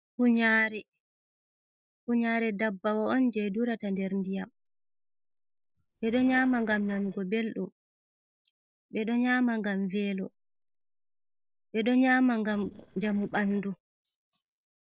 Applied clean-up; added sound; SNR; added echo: neural separator model SepFormer DNS4.